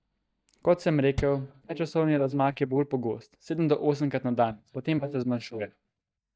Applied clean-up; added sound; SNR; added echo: neural mask model DeepFilterNet 3.